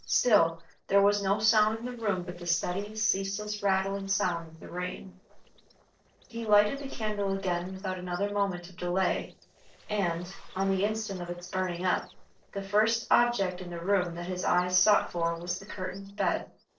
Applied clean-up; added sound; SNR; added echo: neural separator model SepFormer DNS4.